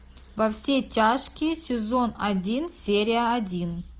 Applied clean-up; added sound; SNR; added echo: none; none; none; none.